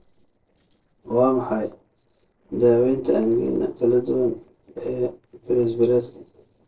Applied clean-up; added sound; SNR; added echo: neural separator model SepFormer DNS4.